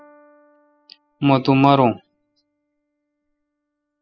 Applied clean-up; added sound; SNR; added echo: classical method spectral subtraction.